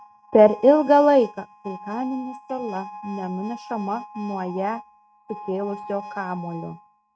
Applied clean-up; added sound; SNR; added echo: neural mask model RNNoise.